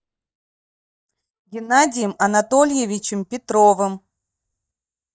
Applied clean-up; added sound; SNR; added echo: neural mask model DeepFilterNet 3.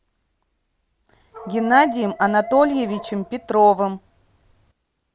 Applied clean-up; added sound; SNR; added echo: none; Dog; 12 dB; none.